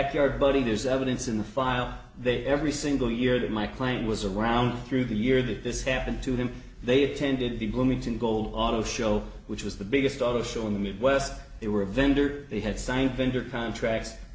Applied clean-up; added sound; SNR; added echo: none; none; none; none.